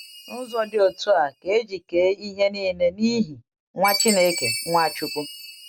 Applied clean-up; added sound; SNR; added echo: none; Chime; 9 dB; none.